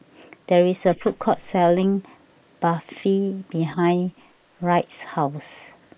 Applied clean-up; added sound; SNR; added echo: neural mask model Resemble Enhance denoiser.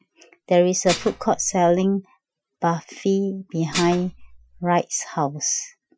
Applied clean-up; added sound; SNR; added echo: classical method Wiener filter.